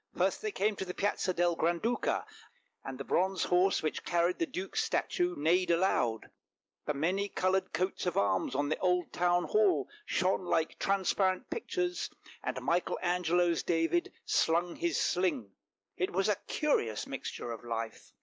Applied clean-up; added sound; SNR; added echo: neural mask model Resemble Enhance denoiser.